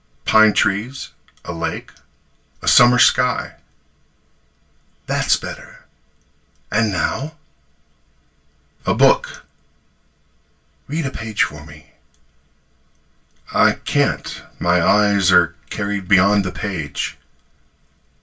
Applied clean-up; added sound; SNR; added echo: none; none; none; reverberation time 0.2 s.